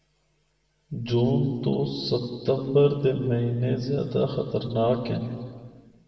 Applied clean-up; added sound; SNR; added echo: none; none; none; reverberation time 1.7 s.